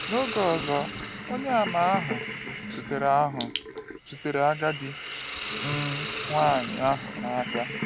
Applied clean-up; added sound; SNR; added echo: none; Hiss; 6 dB; none.